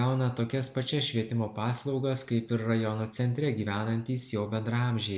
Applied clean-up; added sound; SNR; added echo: none; none; none; none.